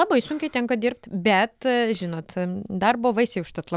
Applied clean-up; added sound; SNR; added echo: none; none; none; none.